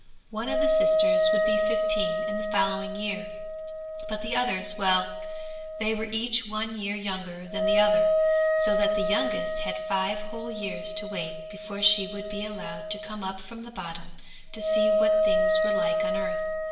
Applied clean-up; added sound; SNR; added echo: none; Wind instrument, woodwind instrument; -3 dB; reverberation time 0.8 s.